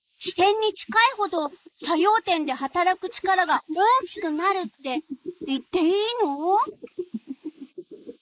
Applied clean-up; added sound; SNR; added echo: neural mask model Resemble Enhance denoiser.